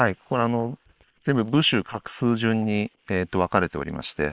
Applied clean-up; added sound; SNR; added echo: neural separator model SepFormer WHAM!.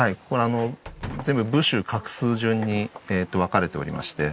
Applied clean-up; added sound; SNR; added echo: none; Slam; 18 dB; none.